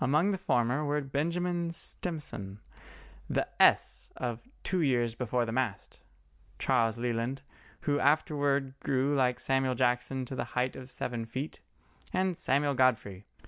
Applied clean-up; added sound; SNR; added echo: none; none; none; none.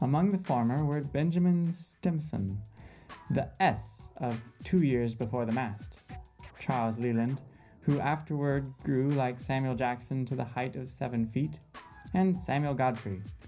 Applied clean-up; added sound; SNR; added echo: none; Scratching (performance technique); 20 dB; reverberation time 0.5 s.